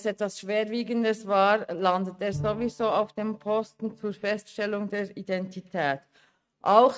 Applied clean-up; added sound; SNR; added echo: neural mask model RNNoise.